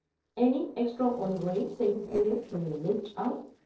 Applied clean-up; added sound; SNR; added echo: neural separator model SepFormer DNS4.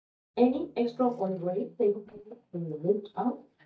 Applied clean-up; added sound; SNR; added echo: neural mask model DeepFilterNet 3.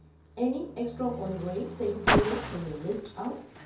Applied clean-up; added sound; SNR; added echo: none; Car; 1 dB; reverberation time 0.6 s.